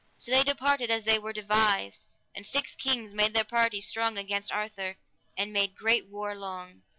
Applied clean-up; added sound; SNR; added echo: none; none; none; none.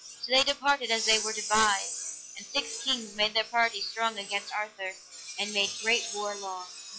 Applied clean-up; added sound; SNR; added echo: classical method log-MMSE.